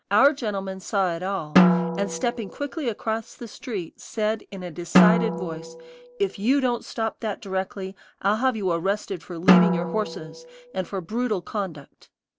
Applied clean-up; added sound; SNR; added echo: none; Drum; -3 dB; none.